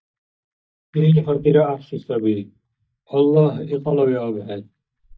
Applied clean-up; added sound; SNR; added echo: neural mask model DeepFilterNet 3.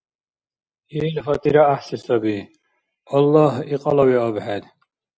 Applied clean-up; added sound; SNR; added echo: none; none; none; none.